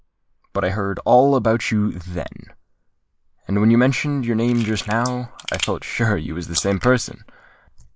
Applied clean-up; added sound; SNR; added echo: neural mask model Resemble Enhance denoiser.